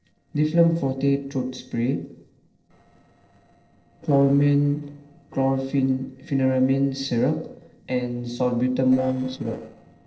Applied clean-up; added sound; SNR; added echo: neural separator model SepFormer DNS4.